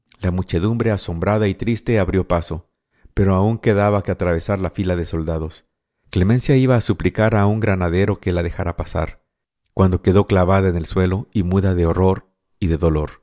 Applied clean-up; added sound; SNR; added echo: none; none; none; none.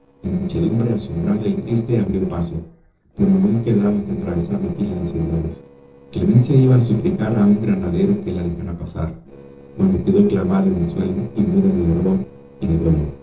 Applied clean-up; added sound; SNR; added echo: neural separator model SepFormer DNS4.